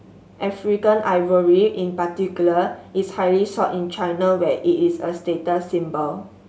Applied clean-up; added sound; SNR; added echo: none; none; none; none.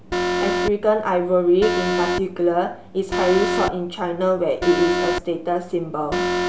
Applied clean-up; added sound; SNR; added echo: none; Alarm; 3 dB; none.